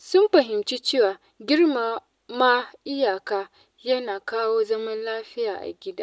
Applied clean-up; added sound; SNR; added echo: none; none; none; none.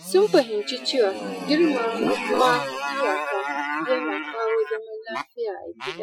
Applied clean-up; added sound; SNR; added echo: classical method Wiener filter.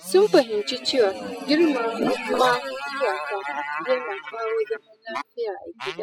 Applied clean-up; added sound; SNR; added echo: classical method spectral subtraction.